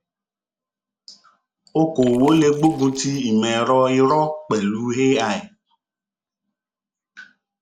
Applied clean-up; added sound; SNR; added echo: none; Chewing, mastication; 19 dB; none.